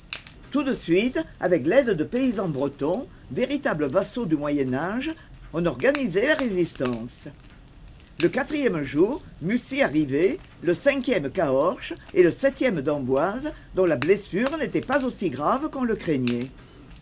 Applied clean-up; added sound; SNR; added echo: none; Crack / Crackle; 15 dB; none.